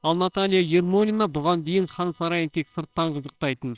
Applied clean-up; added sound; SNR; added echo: neural separator model SepFormer WHAMR!.